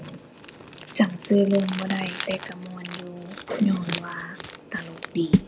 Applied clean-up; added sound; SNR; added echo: none; Crumpling, crinkling; 5 dB; none.